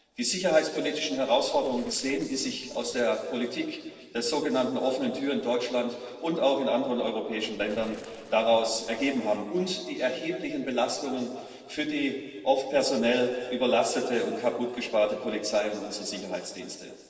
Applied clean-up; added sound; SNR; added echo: neural separator model SepFormer DNS4.